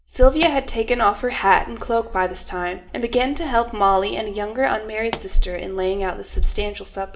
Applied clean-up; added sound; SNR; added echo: none; Explosion; 16 dB; reverberation time 2.2 s.